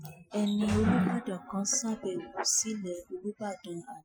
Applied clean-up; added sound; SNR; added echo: classical method Wiener filter.